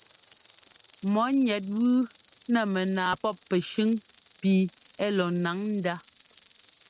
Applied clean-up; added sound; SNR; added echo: neural mask model RNNoise.